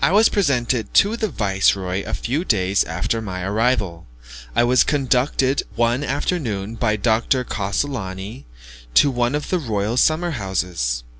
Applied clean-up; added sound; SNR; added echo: none; none; none; none.